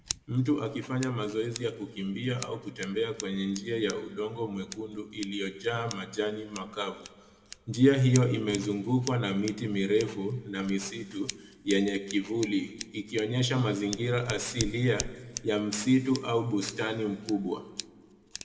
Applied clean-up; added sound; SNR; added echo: none; Scissors; 15 dB; reverberation time 1.3 s.